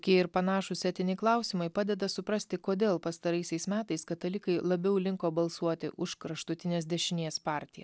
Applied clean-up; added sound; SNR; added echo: none; none; none; none.